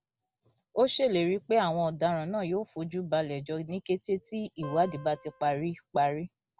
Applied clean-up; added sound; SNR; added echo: none; Acoustic guitar; 17 dB; none.